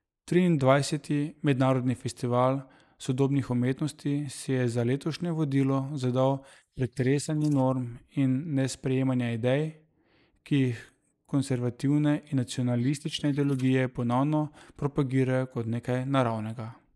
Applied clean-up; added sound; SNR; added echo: neural mask model Resemble Enhance denoiser.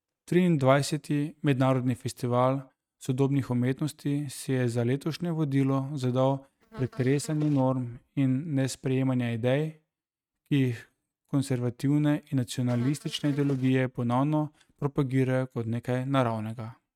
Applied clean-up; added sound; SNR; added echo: neural mask model RNNoise.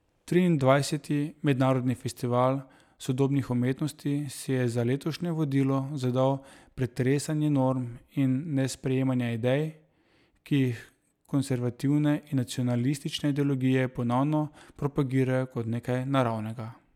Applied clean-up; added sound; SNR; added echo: none; none; none; none.